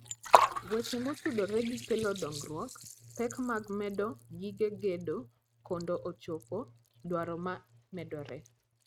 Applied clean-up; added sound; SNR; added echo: neural mask model RNNoise.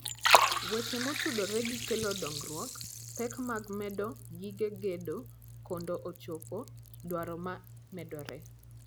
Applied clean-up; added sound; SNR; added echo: none; Liquid; -3 dB; none.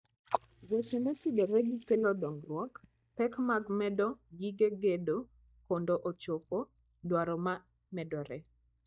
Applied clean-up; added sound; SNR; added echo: neural mask model DeepFilterNet 3.